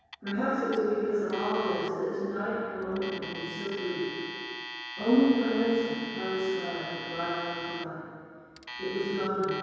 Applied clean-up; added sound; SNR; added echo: none; Alarm; 11 dB; reverberation time 2.2 s.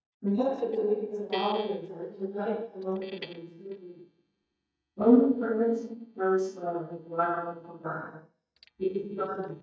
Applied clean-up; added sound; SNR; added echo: neural mask model DeepFilterNet 3.